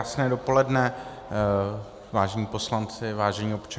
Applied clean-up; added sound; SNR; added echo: none; none; none; none.